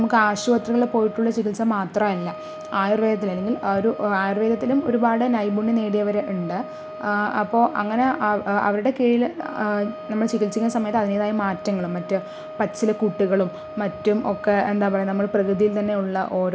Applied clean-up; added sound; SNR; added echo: none; Wind instrument, woodwind instrument; 15 dB; none.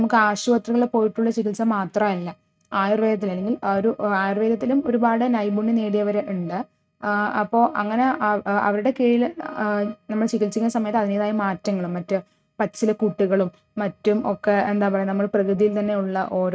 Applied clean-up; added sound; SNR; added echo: neural mask model RNNoise.